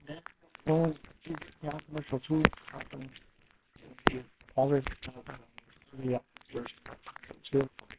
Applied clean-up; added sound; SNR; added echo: neural separator model SepFormer WHAMR!.